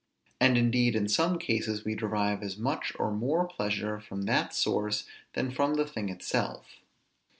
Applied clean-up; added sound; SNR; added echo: none; none; none; none.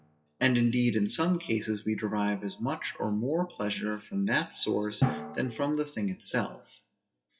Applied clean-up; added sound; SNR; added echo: classical method WPE with log-MMSE.